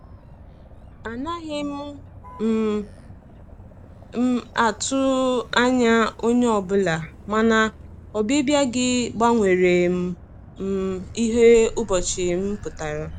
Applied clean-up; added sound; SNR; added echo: none; Motor vehicle (road); 17 dB; none.